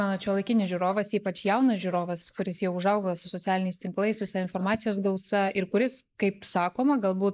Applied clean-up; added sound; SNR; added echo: neural mask model Resemble Enhance denoiser.